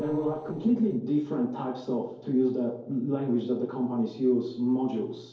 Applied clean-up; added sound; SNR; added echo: neural separator model SepFormer DNS4.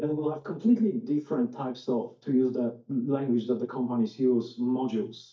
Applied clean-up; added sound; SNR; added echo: neural mask model DeepFilterNet 3.